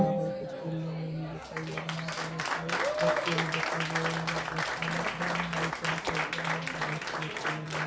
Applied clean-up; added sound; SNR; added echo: none; Applause; -5 dB; none.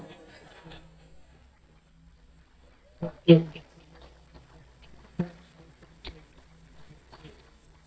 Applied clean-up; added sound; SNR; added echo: neural mask model DeepFilterNet 3.